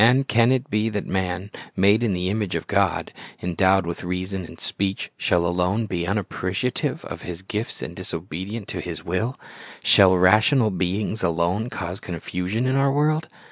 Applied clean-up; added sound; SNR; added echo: none; none; none; none.